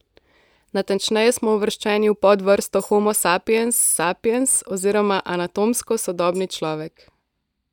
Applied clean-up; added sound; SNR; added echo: neural mask model DeepFilterNet 3.